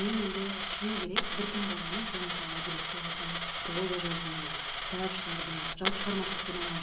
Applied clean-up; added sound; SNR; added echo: none; Coin (dropping); -5 dB; reverberation time 0.5 s.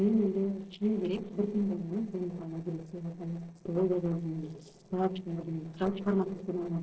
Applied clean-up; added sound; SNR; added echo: neural separator model SepFormer DNS4.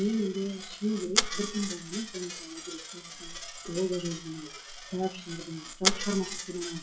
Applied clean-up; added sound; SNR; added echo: classical method WPE with log-MMSE.